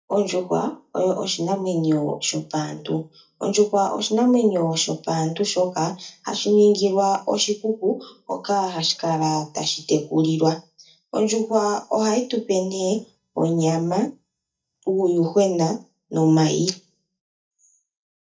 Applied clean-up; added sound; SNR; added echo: neural mask model DeepFilterNet 3.